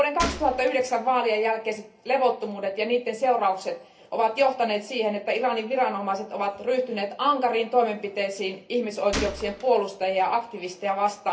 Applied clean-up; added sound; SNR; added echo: none; Gunshot, gunfire; 10 dB; reverberation time 0.3 s.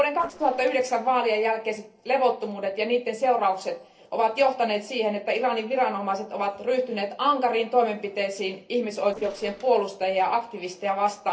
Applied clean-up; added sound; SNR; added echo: neural separator model SepFormer DNS4.